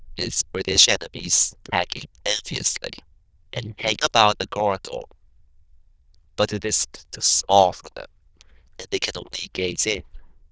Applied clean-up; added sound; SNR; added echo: neural diffusion model UNIVERSE++.